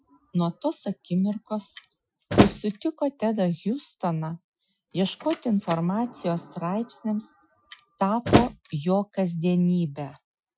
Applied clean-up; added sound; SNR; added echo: classical method Wiener filter.